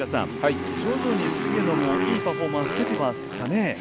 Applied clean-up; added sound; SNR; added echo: none; Wind instrument, woodwind instrument + Motorcycle; 1 dB; none.